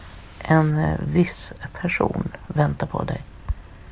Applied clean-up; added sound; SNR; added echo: none; Engine; 20 dB; none.